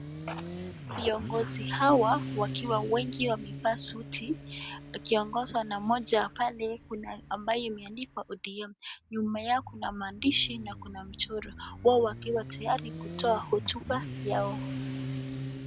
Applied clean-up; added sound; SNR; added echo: none; Motorcycle; 9 dB; none.